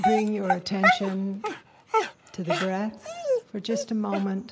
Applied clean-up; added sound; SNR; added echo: none; Dog; -1 dB; none.